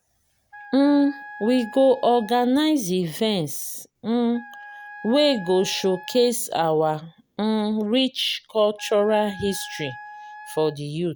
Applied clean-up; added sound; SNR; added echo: none; Wind instrument, woodwind instrument; 18 dB; none.